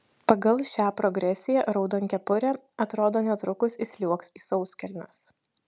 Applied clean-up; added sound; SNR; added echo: none; none; none; none.